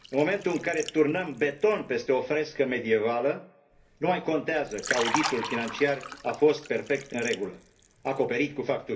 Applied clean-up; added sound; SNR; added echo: none; Liquid; 11 dB; reverberation time 0.3 s.